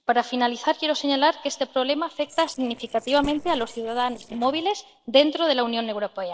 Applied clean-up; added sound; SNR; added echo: neural separator model SepFormer DNS4.